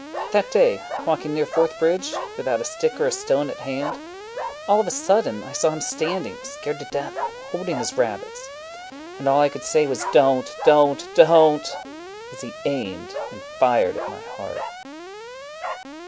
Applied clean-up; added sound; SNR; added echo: none; Alarm + Bark; 11 dB; none.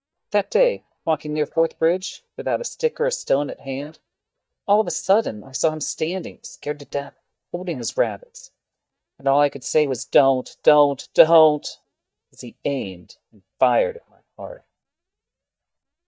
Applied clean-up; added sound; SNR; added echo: neural mask model DeepFilterNet 3.